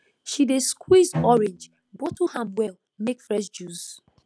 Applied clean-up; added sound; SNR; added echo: none; Bowed string instrument; 8 dB; none.